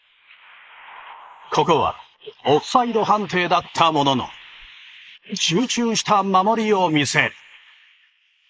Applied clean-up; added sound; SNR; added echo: neural mask model Resemble Enhance denoiser.